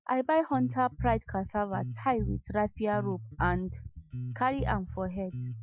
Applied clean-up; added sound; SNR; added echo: classical method Wiener filter.